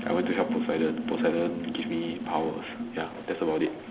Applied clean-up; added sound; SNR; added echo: none; Sink (filling or washing); 5 dB; none.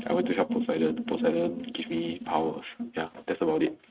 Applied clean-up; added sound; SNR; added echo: neural mask model RNNoise.